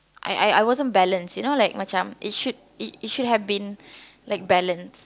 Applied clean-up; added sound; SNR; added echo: none; none; none; none.